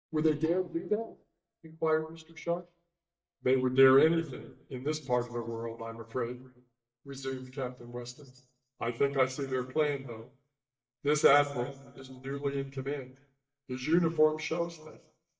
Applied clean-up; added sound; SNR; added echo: neural mask model DeepFilterNet 3.